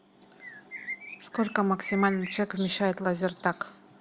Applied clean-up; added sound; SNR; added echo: none; Bird; 13 dB; none.